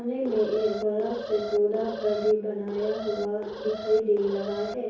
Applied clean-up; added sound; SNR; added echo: none; Alarm; 10 dB; reverberation time 0.6 s.